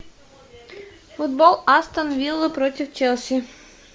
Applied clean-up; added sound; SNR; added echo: none; none; none; none.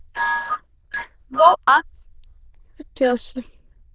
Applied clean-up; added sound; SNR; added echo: neural diffusion model UNIVERSE++.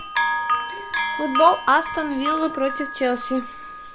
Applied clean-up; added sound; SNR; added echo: none; Bell; 2 dB; none.